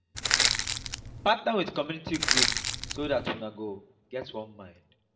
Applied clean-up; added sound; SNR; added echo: none; Crushing; -5 dB; reverberation time 0.5 s.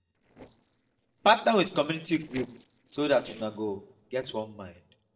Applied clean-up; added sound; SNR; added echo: neural separator model SepFormer DNS4.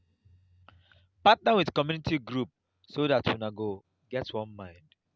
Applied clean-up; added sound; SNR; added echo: none; none; none; none.